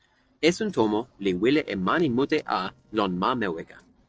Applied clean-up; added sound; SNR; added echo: neural separator model SepFormer DNS4.